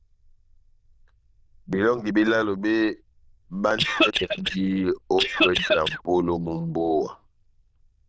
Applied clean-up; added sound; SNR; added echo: neural diffusion model UNIVERSE++.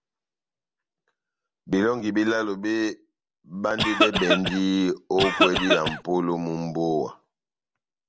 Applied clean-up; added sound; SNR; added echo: none; Cough; -3 dB; none.